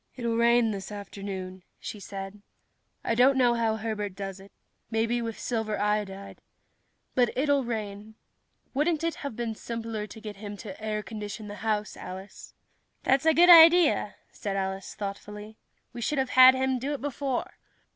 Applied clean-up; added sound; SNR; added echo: none; none; none; none.